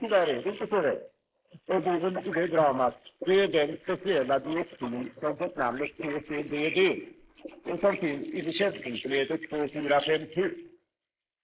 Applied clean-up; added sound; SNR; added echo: neural mask model Resemble Enhance denoiser.